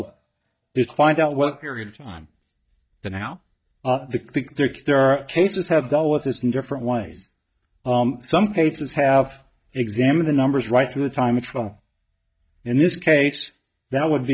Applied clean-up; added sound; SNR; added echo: neural mask model DeepFilterNet 3.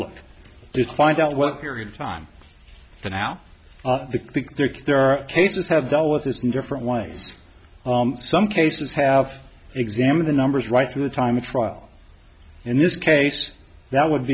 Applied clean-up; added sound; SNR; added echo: none; none; none; none.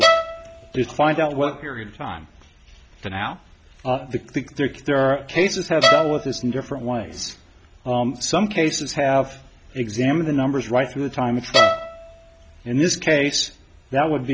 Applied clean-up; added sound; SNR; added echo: none; Bowed string instrument; 0 dB; none.